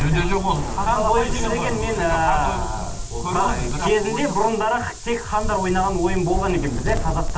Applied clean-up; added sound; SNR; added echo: none; Wind; 4 dB; reverberation time 0.2 s.